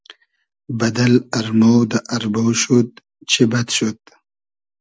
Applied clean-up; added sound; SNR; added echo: none; none; none; none.